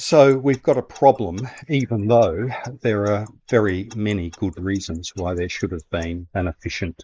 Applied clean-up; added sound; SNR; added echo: neural mask model Resemble Enhance denoiser.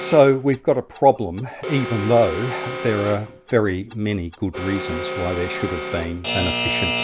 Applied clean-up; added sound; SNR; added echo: none; Alarm / Clock + Alarm; 8 dB; none.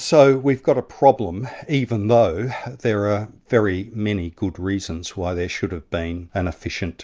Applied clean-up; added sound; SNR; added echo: none; none; none; none.